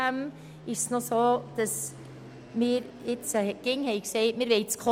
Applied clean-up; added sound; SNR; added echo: none; Fixed-wing aircraft, airplane; 18 dB; none.